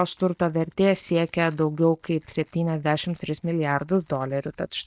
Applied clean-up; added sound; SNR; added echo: neural mask model DeepFilterNet 3.